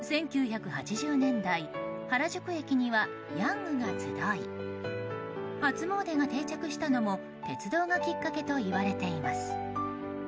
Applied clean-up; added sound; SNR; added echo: none; none; none; none.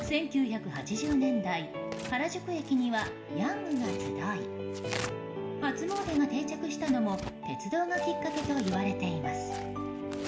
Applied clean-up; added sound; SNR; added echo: none; Tearing; 15 dB; reverberation time 0.6 s.